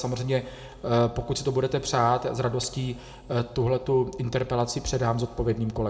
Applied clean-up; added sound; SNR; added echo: none; none; none; reverberation time 0.5 s.